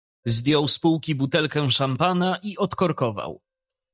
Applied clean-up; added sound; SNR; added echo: neural mask model DeepFilterNet 3.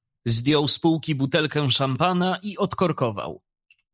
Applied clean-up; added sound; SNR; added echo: neural mask model Resemble Enhance denoiser.